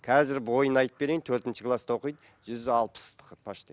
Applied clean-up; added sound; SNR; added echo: none; none; none; none.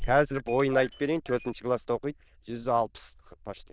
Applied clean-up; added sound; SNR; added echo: neural diffusion model UNIVERSE++.